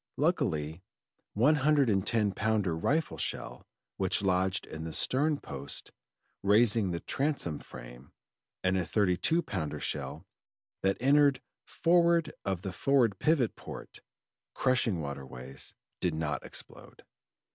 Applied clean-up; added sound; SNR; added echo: none; none; none; none.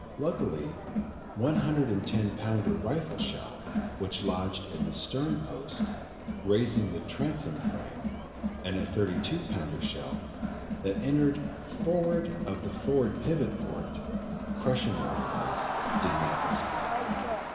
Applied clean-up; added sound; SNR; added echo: none; Crowd; 2 dB; reverberation time 2.1 s.